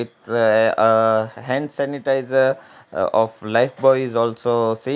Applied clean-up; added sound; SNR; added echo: none; none; none; none.